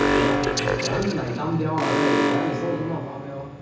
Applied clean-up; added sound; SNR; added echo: none; Alarm; -3 dB; reverberation time 0.6 s.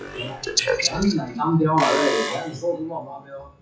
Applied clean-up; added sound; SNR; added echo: classical method WPE with log-MMSE.